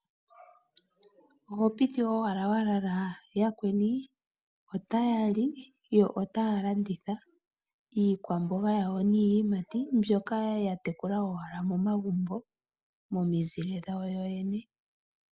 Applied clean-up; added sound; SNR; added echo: none; none; none; none.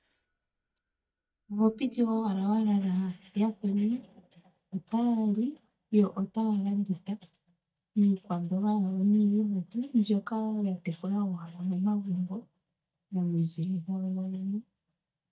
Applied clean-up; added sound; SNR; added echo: neural mask model DeepFilterNet 3.